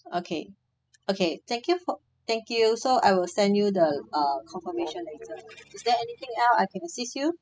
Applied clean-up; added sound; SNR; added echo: classical method spectral subtraction.